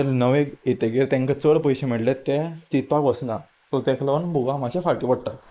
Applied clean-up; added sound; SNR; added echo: neural mask model Resemble Enhance denoiser.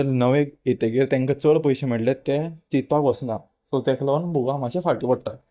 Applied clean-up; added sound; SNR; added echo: neural mask model DeepFilterNet 3.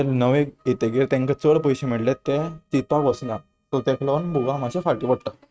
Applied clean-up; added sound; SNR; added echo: neural mask model RNNoise.